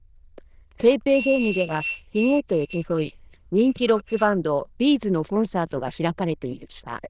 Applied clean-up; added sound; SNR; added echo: neural diffusion model UNIVERSE++.